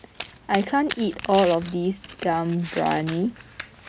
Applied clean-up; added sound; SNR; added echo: none; Domestic sounds, home sounds; 12 dB; none.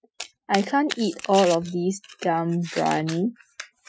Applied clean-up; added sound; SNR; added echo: classical method Wiener filter.